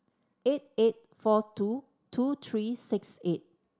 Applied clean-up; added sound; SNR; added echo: none; none; none; none.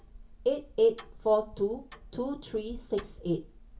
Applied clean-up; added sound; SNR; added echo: none; Tick-tock; 18 dB; reverberation time 0.2 s.